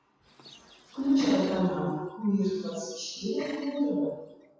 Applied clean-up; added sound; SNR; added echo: classical method WPE with log-MMSE.